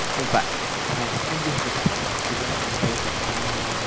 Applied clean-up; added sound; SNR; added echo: none; Rain; -4 dB; none.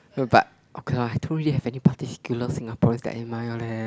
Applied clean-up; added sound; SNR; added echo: none; none; none; none.